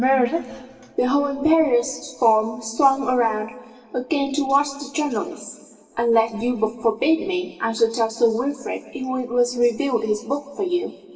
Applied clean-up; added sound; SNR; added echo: none; none; none; reverberation time 1.6 s.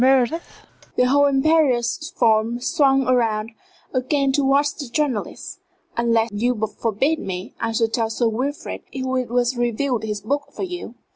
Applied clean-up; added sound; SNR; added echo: none; none; none; none.